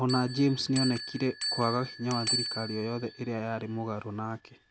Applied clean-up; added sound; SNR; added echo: none; Bell; 7 dB; none.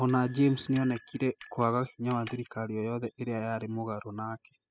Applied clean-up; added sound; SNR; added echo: classical method spectral subtraction.